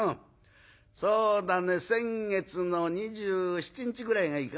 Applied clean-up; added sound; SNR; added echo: none; none; none; none.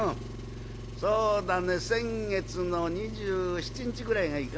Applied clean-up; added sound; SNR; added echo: none; Engine; 9 dB; none.